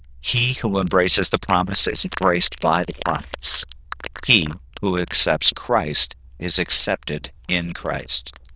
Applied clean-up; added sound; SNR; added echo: neural diffusion model UNIVERSE++.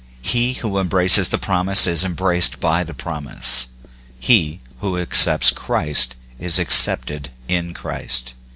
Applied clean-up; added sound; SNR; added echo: none; none; none; none.